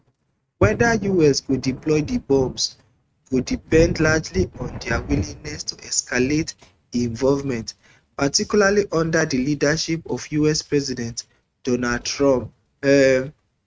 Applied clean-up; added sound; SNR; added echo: neural mask model RNNoise.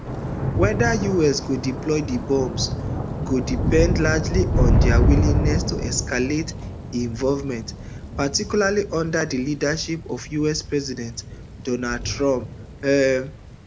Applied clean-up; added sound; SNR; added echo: none; Thunder / Rain; 1 dB; none.